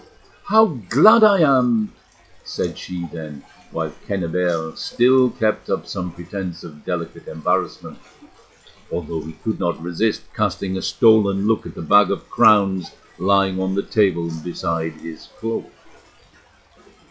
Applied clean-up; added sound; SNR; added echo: classical method log-MMSE.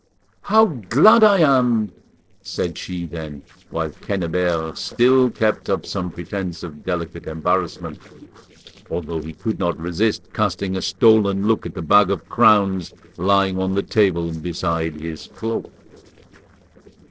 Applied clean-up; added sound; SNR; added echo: neural separator model SepFormer DNS4.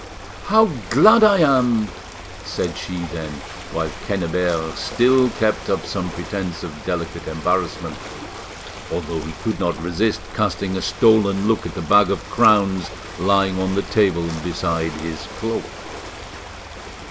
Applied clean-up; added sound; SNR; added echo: none; Ocean; 13 dB; none.